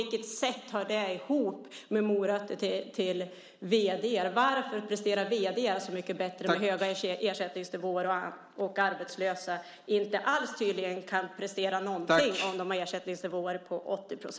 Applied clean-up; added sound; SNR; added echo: none; none; none; none.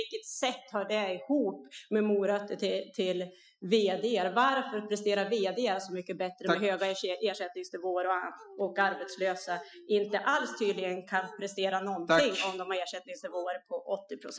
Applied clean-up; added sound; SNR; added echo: classical method Wiener filter.